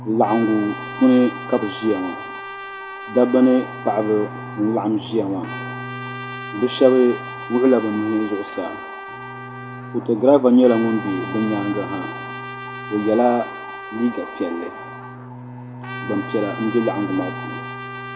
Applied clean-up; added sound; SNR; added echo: none; Trumpet + Bowed string instrument; 11 dB; none.